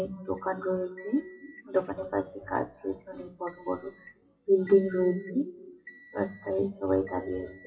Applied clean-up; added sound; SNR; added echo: classical method WPE with log-MMSE.